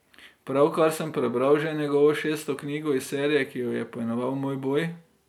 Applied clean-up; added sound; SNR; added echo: none; none; none; none.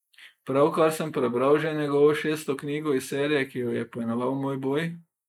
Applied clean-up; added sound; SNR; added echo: neural mask model Resemble Enhance denoiser.